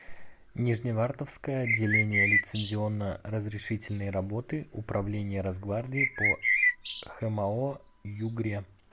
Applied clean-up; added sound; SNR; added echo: none; Bird; -1 dB; none.